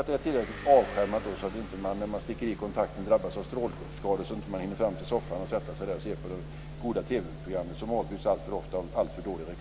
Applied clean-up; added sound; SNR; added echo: none; Motor vehicle (road) / Engine; 17 dB; none.